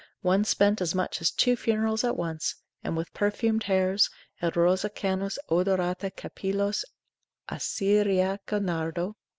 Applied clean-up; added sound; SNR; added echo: none; none; none; none.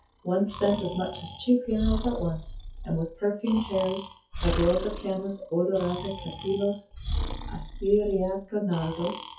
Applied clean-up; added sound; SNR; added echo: classical method WPE with log-MMSE.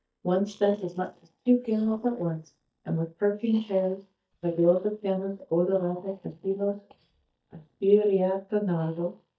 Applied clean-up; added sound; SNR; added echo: neural mask model DeepFilterNet 3.